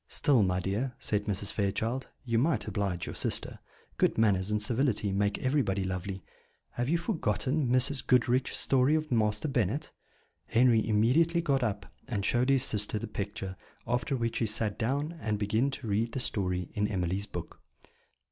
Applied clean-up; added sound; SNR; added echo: none; none; none; none.